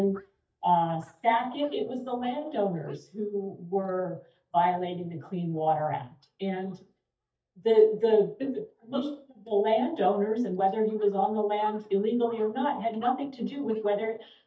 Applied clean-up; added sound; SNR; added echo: neural mask model DeepFilterNet 3.